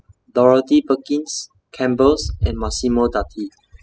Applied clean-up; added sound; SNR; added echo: classical method spectral subtraction.